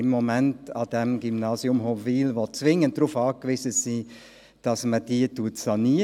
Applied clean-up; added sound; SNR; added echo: none; none; none; none.